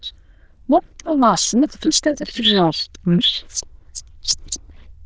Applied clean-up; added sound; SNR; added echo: neural diffusion model UNIVERSE++.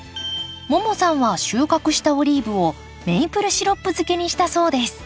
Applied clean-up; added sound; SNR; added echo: none; none; none; none.